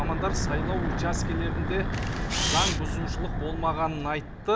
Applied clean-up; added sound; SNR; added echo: none; Wind / Breathing + Camera; -3 dB; none.